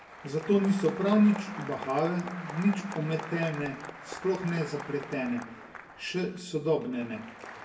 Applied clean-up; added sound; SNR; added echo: none; Applause; 13 dB; reverberation time 0.2 s.